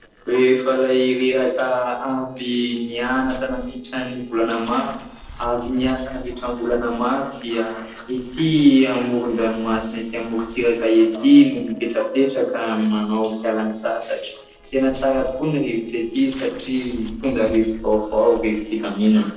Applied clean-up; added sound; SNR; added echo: neural separator model SepFormer DNS4.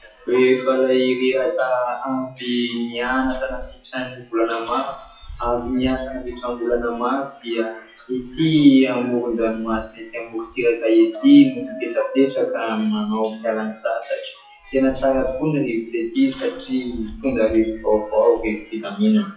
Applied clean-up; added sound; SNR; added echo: classical method WPE with log-MMSE.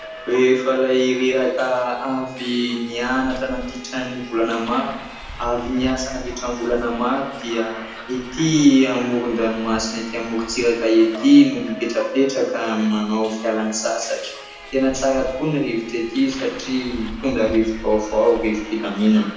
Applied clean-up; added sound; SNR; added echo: none; Subway, metro, underground; 15 dB; reverberation time 0.9 s.